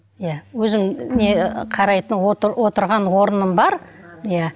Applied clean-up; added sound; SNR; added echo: none; Bowed string instrument; 11 dB; none.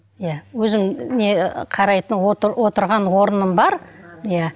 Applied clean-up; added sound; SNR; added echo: none; none; none; none.